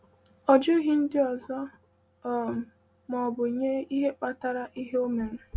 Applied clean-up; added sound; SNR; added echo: none; none; none; none.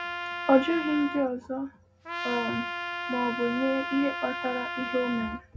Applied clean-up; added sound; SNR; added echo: none; Trumpet; 6 dB; reverberation time 0.4 s.